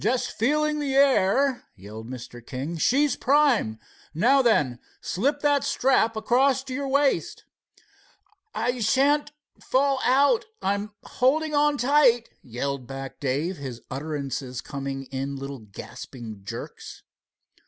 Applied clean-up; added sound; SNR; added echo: none; none; none; none.